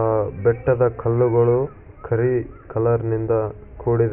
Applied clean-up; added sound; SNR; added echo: none; none; none; none.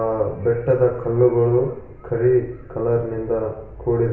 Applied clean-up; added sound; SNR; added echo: none; none; none; reverberation time 0.8 s.